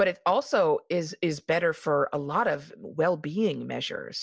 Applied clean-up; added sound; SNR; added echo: none; none; none; none.